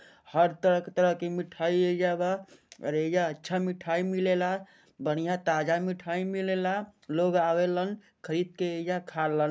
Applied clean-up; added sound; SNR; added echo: none; none; none; none.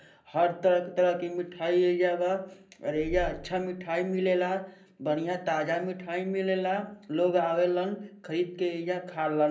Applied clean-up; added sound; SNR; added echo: none; Purr; 12 dB; reverberation time 0.5 s.